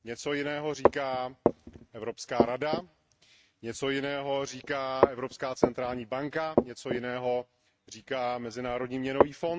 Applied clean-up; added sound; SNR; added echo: neural mask model RNNoise.